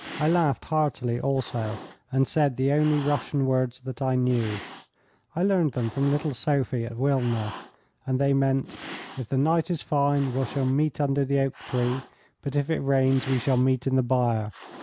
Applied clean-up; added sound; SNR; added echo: none; Cat; 18 dB; none.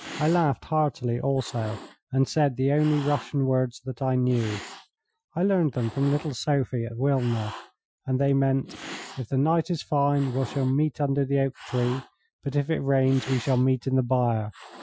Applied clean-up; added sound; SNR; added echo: classical method Wiener filter.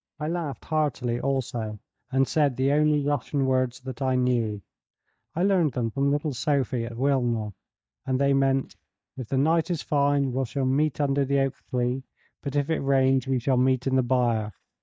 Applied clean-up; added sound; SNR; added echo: neural mask model DeepFilterNet 3.